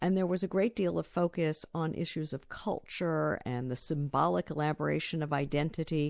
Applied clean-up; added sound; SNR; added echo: none; none; none; none.